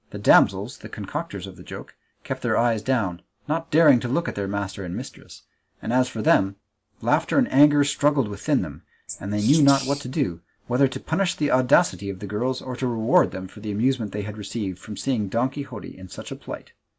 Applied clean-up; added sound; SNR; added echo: none; Wild animals; 11 dB; none.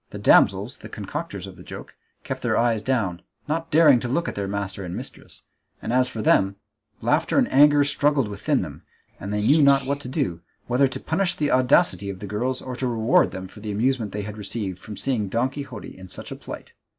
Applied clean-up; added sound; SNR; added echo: neural mask model Resemble Enhance denoiser.